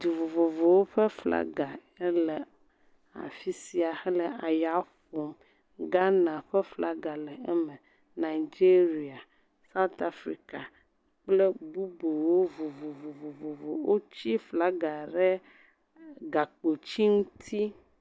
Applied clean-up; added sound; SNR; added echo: none; none; none; none.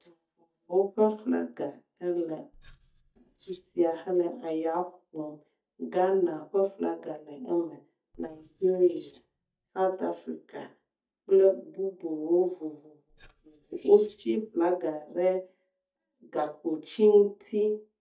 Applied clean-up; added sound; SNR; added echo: neural mask model DeepFilterNet 3.